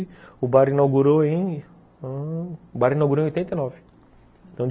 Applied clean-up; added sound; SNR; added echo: none; none; none; none.